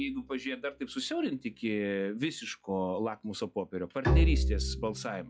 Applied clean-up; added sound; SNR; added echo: classical method log-MMSE.